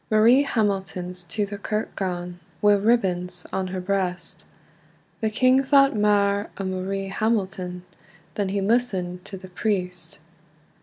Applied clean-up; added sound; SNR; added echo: none; none; none; none.